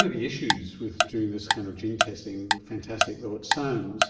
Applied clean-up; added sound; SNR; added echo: none; Tick-tock; -2 dB; reverberation time 0.8 s.